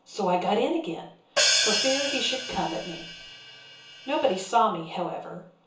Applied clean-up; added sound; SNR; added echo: none; Hi-hat; 0 dB; reverberation time 0.7 s.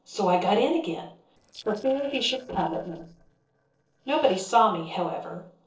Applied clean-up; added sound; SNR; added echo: neural separator model SepFormer DNS4.